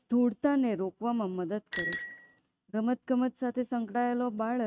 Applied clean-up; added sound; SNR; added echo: neural mask model RNNoise.